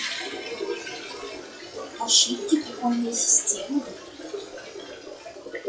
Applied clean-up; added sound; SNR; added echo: classical method WPE with log-MMSE.